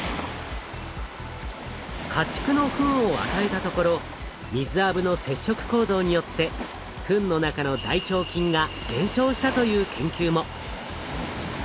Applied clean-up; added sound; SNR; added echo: none; Waves, surf; 9 dB; none.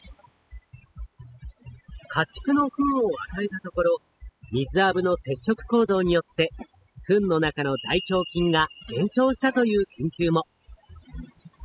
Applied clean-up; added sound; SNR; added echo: classical method spectral subtraction.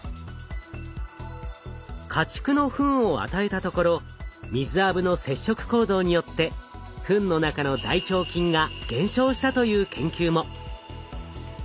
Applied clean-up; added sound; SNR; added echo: none; none; none; none.